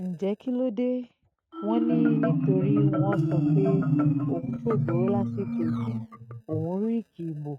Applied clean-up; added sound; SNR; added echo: neural mask model RNNoise.